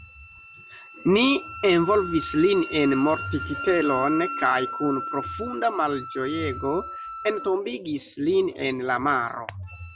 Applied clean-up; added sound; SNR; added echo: none; Wind instrument, woodwind instrument; 11 dB; none.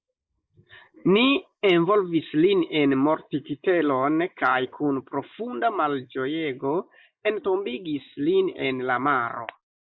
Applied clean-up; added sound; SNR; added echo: neural mask model Resemble Enhance denoiser.